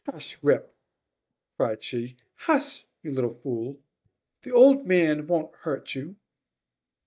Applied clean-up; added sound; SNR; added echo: neural mask model DeepFilterNet 3.